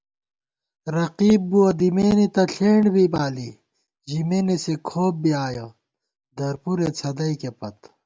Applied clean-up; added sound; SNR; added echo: none; none; none; none.